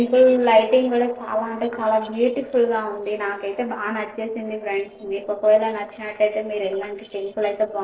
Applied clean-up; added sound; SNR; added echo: neural separator model SepFormer DNS4.